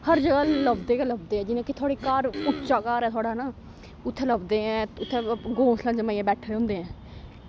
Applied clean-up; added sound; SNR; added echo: none; Cough; 10 dB; none.